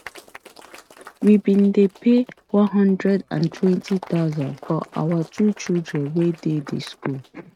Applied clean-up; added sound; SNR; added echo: neural mask model RNNoise.